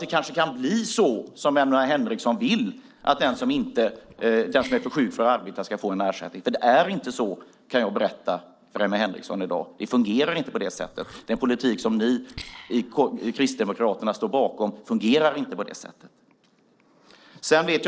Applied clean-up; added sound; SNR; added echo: neural separator model SepFormer DNS4.